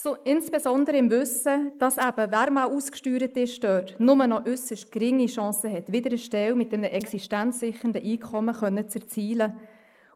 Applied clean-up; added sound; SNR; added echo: neural mask model Resemble Enhance denoiser.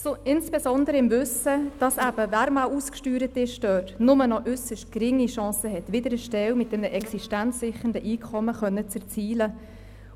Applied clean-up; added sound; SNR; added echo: none; Vehicle + Insect; 20 dB; none.